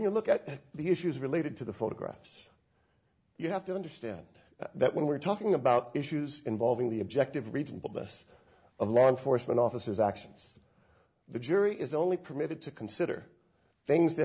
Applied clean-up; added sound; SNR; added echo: none; none; none; none.